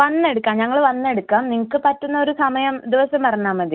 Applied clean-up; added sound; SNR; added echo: none; none; none; none.